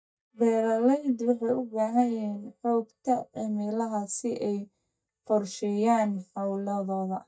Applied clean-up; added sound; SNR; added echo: neural mask model DeepFilterNet 3.